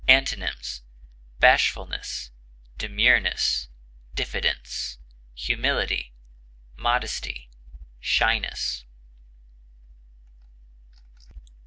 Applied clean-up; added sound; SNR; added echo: none; none; none; none.